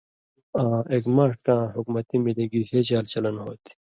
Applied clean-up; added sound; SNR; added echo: none; none; none; none.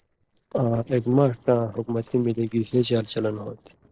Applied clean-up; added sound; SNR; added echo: neural separator model SepFormer DNS4.